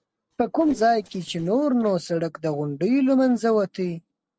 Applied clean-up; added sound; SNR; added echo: neural separator model SepFormer DNS4.